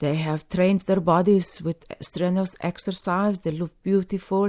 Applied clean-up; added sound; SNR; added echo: none; none; none; none.